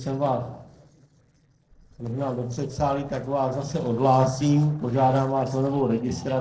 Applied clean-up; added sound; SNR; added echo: neural separator model SepFormer DNS4.